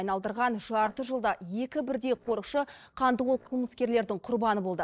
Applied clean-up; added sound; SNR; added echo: neural separator model SepFormer DNS4.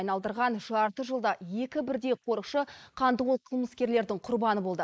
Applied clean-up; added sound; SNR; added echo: neural mask model Resemble Enhance denoiser.